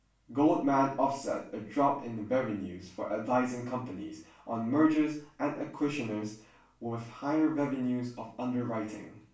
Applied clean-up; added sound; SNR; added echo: none; none; none; reverberation time 0.3 s.